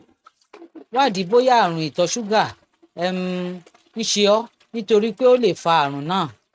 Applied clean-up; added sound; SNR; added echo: neural mask model RNNoise.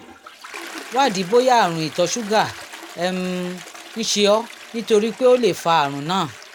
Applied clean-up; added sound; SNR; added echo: none; Toilet flush; 17 dB; none.